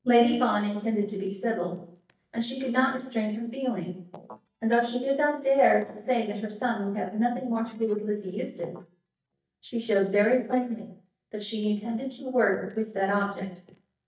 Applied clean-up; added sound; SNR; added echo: neural mask model DeepFilterNet 3.